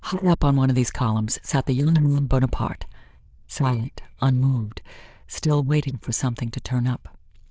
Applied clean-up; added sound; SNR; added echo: neural diffusion model UNIVERSE++.